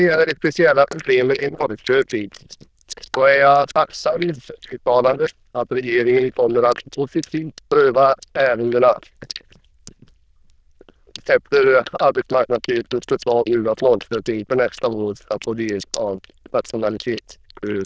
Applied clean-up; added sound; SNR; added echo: neural diffusion model UNIVERSE++.